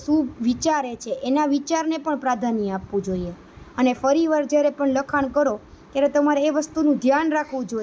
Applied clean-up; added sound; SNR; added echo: none; none; none; none.